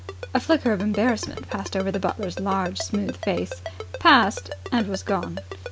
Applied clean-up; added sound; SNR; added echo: none; Ringtone; 13 dB; none.